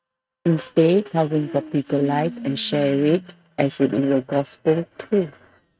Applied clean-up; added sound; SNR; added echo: neural mask model RNNoise.